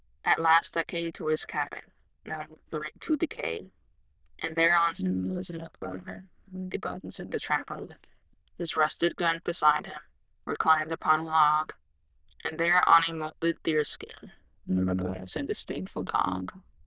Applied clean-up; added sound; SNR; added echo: neural diffusion model UNIVERSE++.